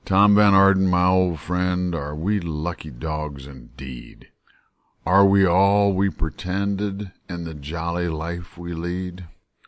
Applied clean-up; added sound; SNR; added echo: none; none; none; none.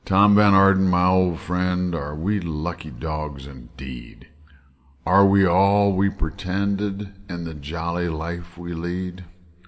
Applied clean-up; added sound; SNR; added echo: none; none; none; reverberation time 2.2 s.